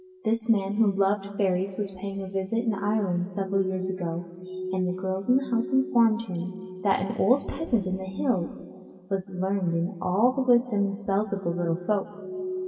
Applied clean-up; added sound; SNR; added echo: none; Glass; 13 dB; reverberation time 2.1 s.